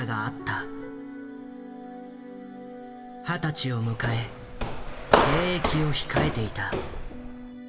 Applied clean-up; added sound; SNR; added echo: none; Walk, footsteps; -4 dB; reverberation time 1.1 s.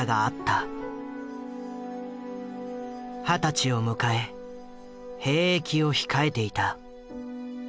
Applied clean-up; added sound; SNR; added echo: none; none; none; none.